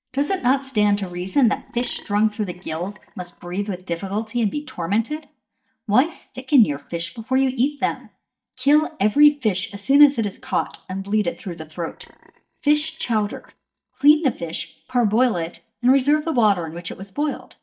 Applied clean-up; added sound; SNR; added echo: neural mask model DeepFilterNet 3.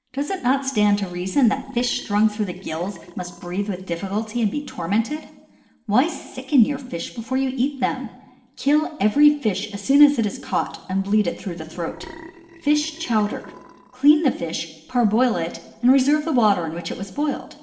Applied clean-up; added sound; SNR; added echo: neural separator model SepFormer DNS4.